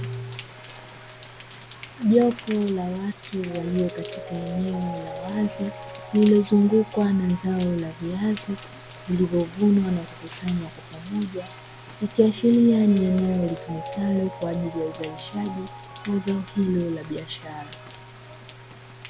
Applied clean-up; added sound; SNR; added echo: none; Rain + Mallet percussion; 15 dB; none.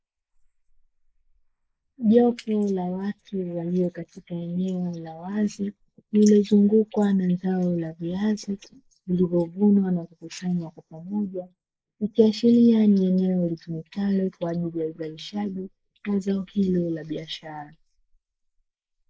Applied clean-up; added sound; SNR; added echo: neural mask model Resemble Enhance denoiser.